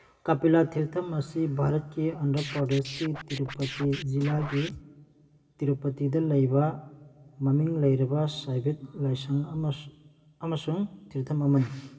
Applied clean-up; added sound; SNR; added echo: none; Scratching (performance technique); 12 dB; reverberation time 1.2 s.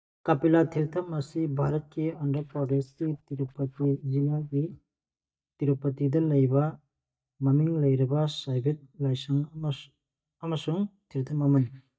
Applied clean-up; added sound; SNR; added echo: neural mask model DeepFilterNet 3.